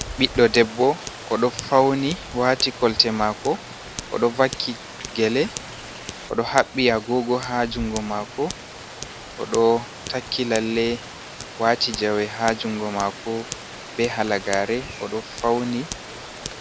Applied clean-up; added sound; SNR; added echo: none; Rain + Scissors; 12 dB; none.